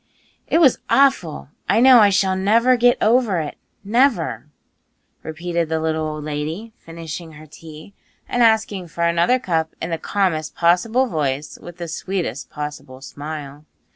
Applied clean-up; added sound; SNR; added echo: none; none; none; none.